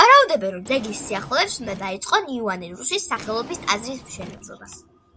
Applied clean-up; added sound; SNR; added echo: none; Drawer open or close; 19 dB; none.